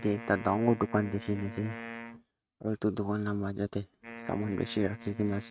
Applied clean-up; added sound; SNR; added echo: neural mask model RNNoise.